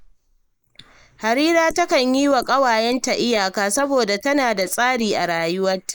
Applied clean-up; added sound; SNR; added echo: neural mask model Resemble Enhance denoiser.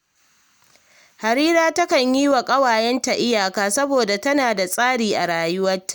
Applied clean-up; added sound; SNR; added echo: none; none; none; none.